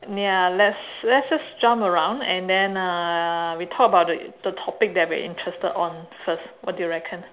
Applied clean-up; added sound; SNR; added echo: none; none; none; none.